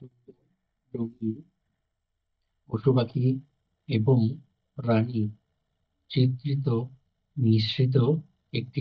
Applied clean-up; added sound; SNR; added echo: neural mask model DeepFilterNet 3.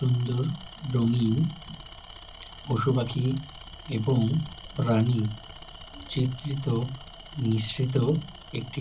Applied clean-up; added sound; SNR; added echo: none; Tools; 16 dB; reverberation time 0.4 s.